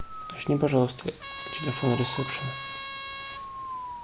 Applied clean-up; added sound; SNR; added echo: none; Trumpet + Breathing; 8 dB; none.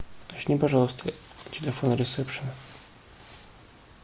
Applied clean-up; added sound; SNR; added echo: none; none; none; none.